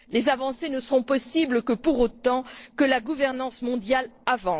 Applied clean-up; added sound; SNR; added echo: neural separator model SepFormer DNS4.